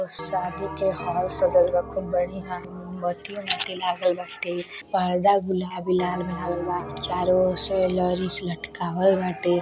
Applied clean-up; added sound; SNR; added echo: none; Bell; 14 dB; none.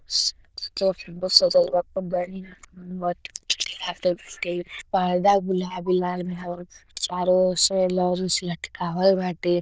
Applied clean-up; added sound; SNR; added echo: neural diffusion model UNIVERSE++.